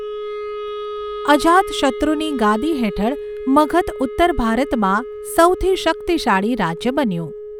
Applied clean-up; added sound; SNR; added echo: none; Wind instrument, woodwind instrument; 10 dB; none.